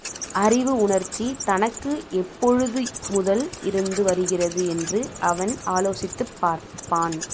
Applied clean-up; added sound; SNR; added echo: none; Wild animals; 12 dB; none.